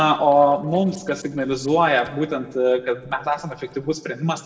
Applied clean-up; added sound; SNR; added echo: neural separator model SepFormer DNS4.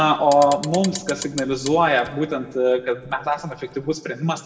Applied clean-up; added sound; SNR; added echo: none; Clock; 16 dB; reverberation time 1.1 s.